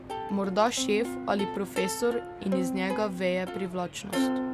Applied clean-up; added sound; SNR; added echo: none; Plucked string instrument; 4 dB; none.